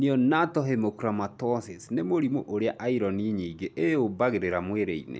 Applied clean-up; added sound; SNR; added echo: none; none; none; none.